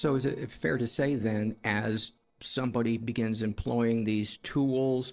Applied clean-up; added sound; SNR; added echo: neural separator model SepFormer DNS4.